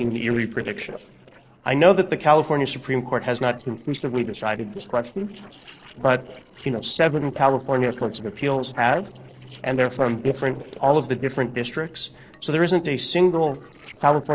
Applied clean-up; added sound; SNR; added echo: neural separator model SepFormer DNS4.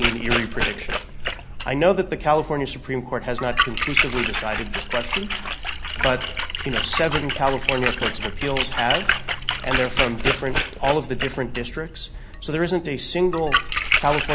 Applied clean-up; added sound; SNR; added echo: none; Splash, splatter; 0 dB; none.